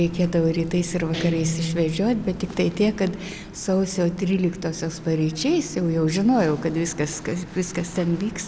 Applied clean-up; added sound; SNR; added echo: none; Guitar; 9 dB; none.